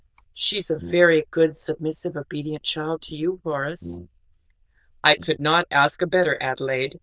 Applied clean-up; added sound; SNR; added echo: neural diffusion model UNIVERSE++.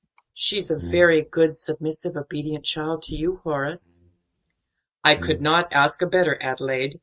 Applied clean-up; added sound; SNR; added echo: neural mask model RNNoise.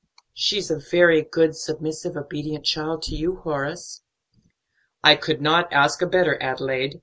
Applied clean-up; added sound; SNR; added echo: none; none; none; none.